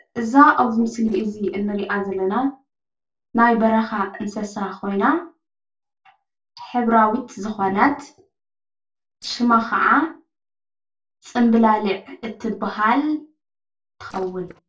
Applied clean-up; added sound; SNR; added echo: neural separator model SepFormer DNS4.